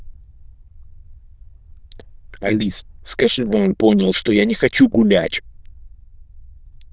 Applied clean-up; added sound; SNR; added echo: neural diffusion model UNIVERSE++.